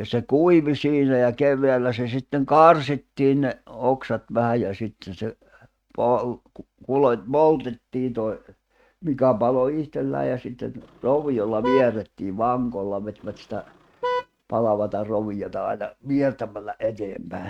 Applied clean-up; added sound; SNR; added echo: neural mask model RNNoise.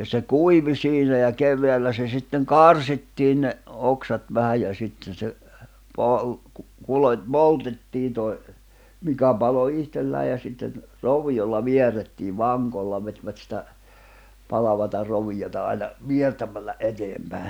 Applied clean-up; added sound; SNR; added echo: none; none; none; none.